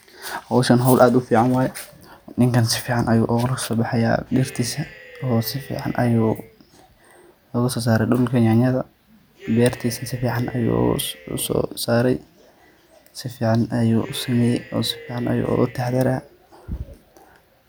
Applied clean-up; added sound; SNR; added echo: none; Cheering; 20 dB; none.